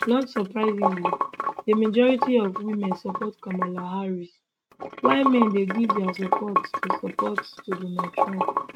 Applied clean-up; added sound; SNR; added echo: neural mask model RNNoise.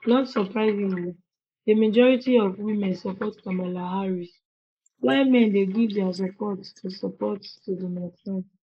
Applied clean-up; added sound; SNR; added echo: neural mask model Resemble Enhance denoiser.